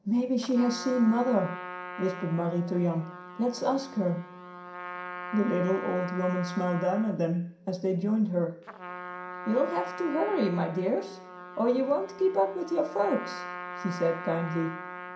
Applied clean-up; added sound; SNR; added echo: none; Trumpet; 12 dB; reverberation time 0.5 s.